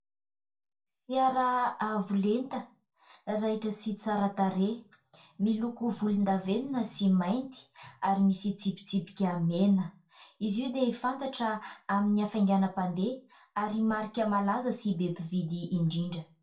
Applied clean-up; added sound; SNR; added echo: none; none; none; reverberation time 0.3 s.